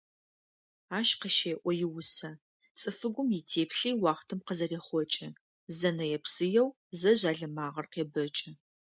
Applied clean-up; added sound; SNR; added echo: none; none; none; none.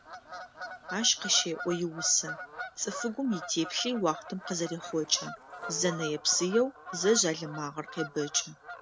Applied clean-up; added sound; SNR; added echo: none; Bird vocalization, bird call, bird song / Fowl; 11 dB; none.